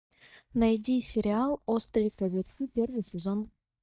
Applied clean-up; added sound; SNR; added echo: neural mask model DeepFilterNet 3.